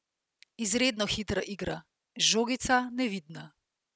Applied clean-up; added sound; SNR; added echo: none; none; none; none.